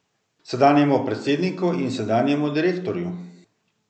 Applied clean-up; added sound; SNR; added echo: none; none; none; none.